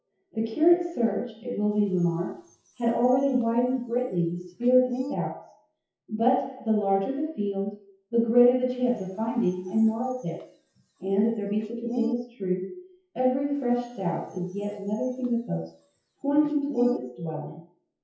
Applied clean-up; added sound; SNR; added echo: classical method WPE with log-MMSE.